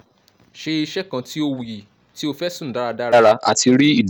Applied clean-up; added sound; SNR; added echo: none; none; none; none.